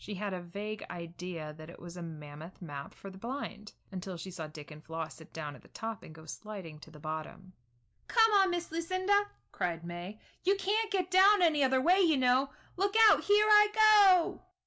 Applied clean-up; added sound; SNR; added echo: none; none; none; none.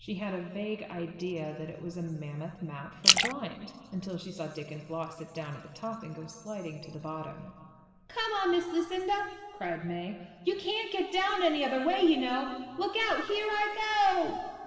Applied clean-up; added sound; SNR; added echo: none; Splash, splatter; -2 dB; reverberation time 1.8 s.